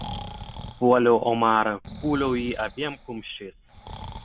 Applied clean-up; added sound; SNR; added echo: none; Breathing; 14 dB; none.